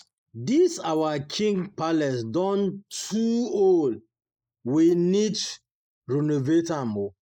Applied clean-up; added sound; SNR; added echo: neural mask model Resemble Enhance denoiser.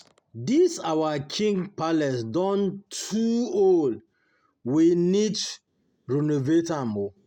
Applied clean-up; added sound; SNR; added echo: none; none; none; none.